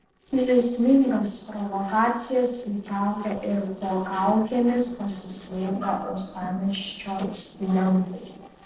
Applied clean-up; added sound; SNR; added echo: neural separator model SepFormer DNS4.